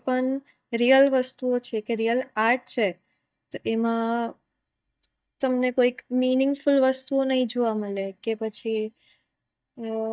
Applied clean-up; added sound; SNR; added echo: neural mask model DeepFilterNet 3.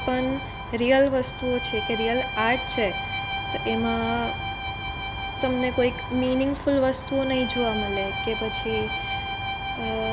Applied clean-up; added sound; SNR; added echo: none; Bowed string instrument; 7 dB; none.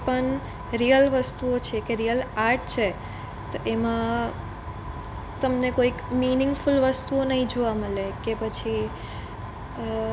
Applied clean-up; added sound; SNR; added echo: none; none; none; none.